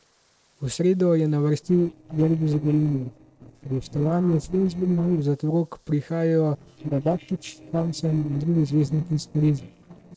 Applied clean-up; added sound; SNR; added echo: neural separator model SepFormer DNS4.